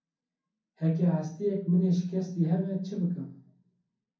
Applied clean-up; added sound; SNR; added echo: none; none; none; reverberation time 0.6 s.